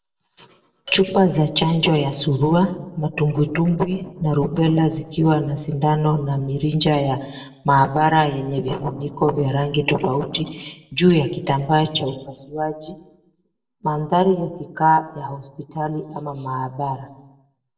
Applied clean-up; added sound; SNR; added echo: neural separator model SepFormer DNS4.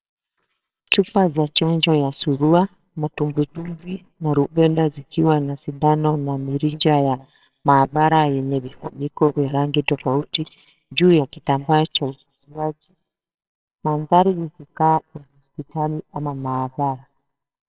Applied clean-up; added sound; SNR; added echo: neural separator model SepFormer WHAMR!.